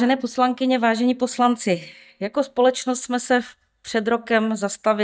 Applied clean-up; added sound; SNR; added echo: neural mask model DeepFilterNet 3.